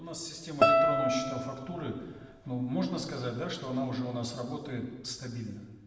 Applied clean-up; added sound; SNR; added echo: none; Guitar; -4 dB; reverberation time 1.2 s.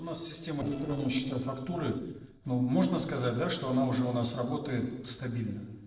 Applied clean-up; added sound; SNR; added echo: neural separator model SepFormer DNS4.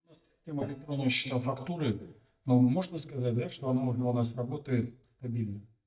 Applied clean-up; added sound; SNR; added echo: neural mask model DeepFilterNet 3.